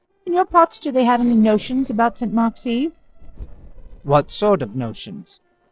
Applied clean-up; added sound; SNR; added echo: neural separator model SepFormer DNS4.